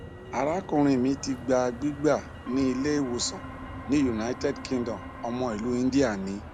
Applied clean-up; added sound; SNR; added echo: none; Organ + Motor vehicle (road); 13 dB; none.